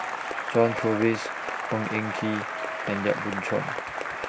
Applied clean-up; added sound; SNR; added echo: none; Applause / Cheering; 3 dB; none.